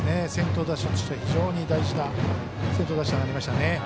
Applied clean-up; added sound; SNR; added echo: none; Fireworks; 14 dB; none.